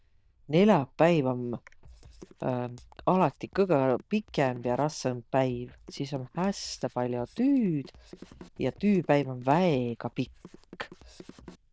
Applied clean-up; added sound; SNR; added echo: neural diffusion model UNIVERSE++.